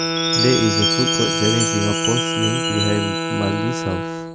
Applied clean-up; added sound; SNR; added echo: none; Wind instrument, woodwind instrument + Chime; -2 dB; none.